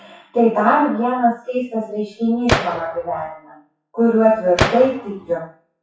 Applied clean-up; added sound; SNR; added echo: classical method WPE with log-MMSE.